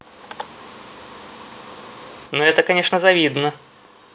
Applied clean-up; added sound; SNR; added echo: none; none; none; none.